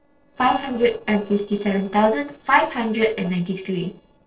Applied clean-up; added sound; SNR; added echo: neural separator model SepFormer DNS4.